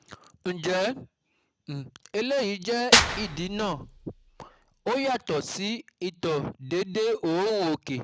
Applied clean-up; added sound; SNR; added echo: none; Clapping / Drum kit; -3 dB; none.